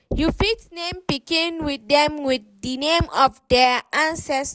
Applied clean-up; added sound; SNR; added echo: none; Knock; 15 dB; none.